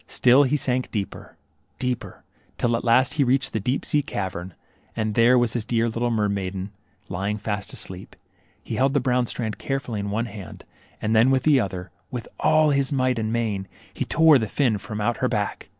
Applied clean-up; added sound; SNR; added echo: none; none; none; none.